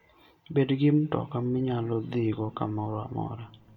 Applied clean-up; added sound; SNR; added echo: none; none; none; reverberation time 1.5 s.